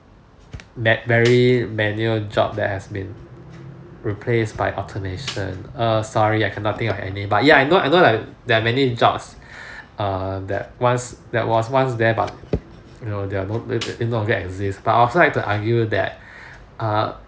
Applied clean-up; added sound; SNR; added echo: none; Snare drum; 19 dB; none.